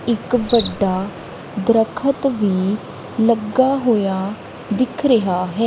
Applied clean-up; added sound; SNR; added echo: none; Cricket; 20 dB; none.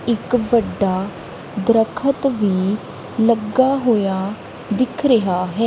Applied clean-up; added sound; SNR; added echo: none; none; none; none.